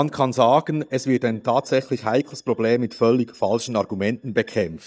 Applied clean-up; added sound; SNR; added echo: neural mask model DeepFilterNet 3.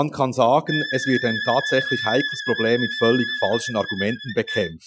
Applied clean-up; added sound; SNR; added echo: classical method Wiener filter.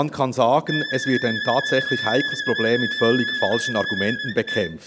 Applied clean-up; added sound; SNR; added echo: none; Wind instrument, woodwind instrument; 5 dB; none.